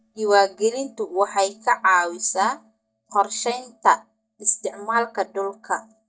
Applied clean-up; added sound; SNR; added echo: neural mask model DeepFilterNet 3.